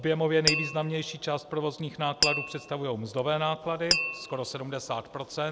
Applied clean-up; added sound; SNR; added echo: none; Tap; 3 dB; none.